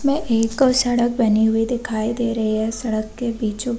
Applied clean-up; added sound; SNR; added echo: none; none; none; none.